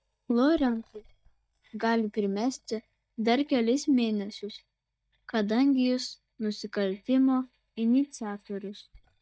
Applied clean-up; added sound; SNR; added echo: neural mask model DeepFilterNet 3.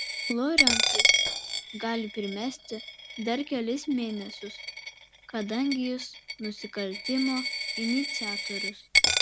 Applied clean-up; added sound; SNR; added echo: none; Coin (dropping); -3 dB; none.